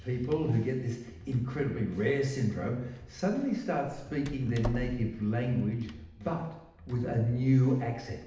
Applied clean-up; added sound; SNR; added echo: none; Door; 16 dB; reverberation time 0.8 s.